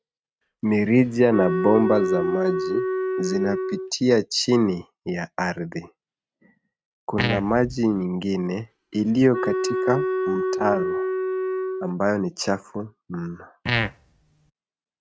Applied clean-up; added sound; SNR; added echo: neural mask model RNNoise.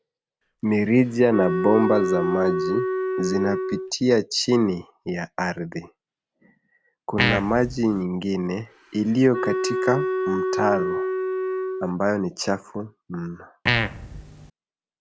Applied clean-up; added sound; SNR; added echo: none; Fart + Wind instrument, woodwind instrument; 2 dB; none.